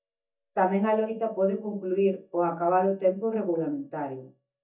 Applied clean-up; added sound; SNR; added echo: neural mask model DeepFilterNet 3.